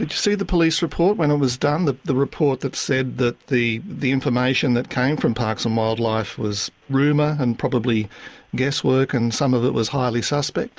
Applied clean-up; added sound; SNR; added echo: none; none; none; none.